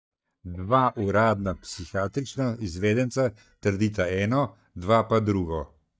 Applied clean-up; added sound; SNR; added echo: neural mask model DeepFilterNet 3.